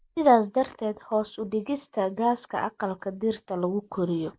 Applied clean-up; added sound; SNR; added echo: neural mask model Resemble Enhance denoiser.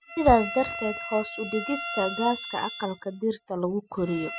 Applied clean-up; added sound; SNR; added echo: classical method spectral subtraction.